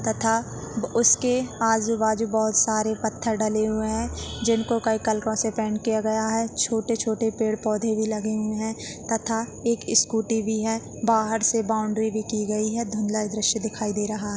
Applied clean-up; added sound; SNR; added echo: none; none; none; none.